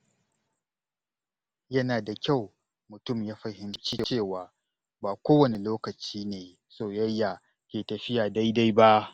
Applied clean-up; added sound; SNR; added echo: none; none; none; none.